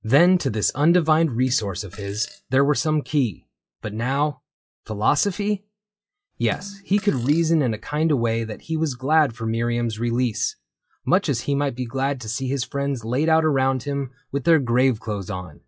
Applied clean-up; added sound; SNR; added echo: classical method log-MMSE.